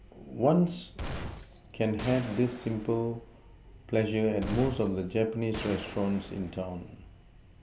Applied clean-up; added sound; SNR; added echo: none; Glass + Gunshot, gunfire; 11 dB; none.